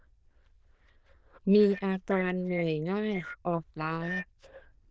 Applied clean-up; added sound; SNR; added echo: neural diffusion model UNIVERSE++.